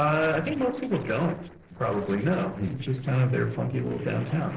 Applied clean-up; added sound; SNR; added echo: neural separator model SepFormer DNS4.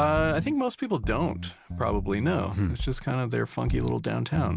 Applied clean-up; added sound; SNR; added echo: none; none; none; none.